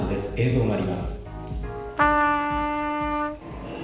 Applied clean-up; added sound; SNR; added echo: none; Trumpet; -4 dB; reverberation time 1.0 s.